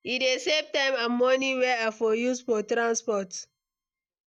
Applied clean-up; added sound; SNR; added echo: neural mask model DeepFilterNet 3.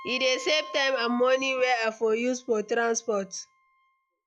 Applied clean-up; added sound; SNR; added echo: classical method log-MMSE.